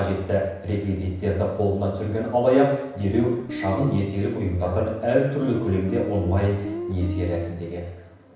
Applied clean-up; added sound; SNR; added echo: none; Guitar; 8 dB; reverberation time 0.9 s.